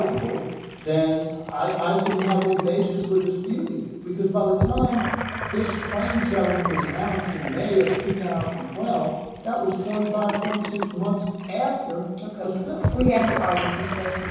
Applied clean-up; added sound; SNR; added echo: none; Sink (filling or washing) / Gurgling; 7 dB; reverberation time 1.1 s.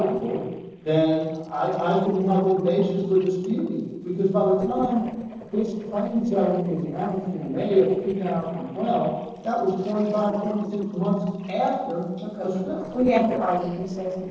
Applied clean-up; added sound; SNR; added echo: neural separator model SepFormer DNS4.